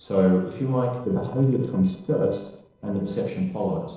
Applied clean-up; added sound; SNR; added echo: neural separator model SepFormer DNS4.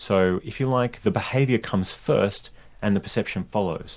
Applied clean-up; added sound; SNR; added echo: none; none; none; none.